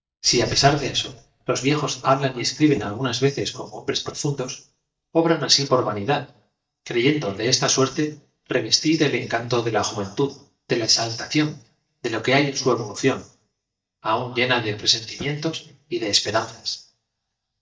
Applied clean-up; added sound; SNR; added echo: neural mask model DeepFilterNet 3.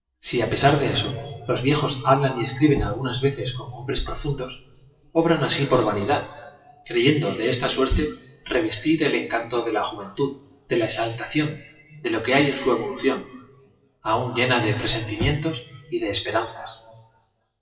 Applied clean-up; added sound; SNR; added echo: classical method WPE with log-MMSE.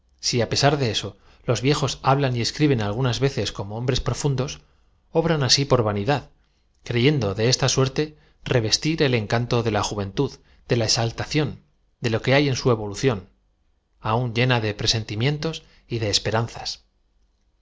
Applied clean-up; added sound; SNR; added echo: none; none; none; none.